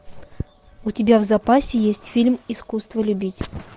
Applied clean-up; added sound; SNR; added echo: none; none; none; none.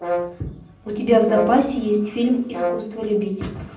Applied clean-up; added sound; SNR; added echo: none; Brass instrument; 8 dB; reverberation time 0.6 s.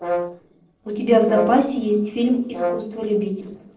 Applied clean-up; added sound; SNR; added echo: neural separator model SepFormer DNS4.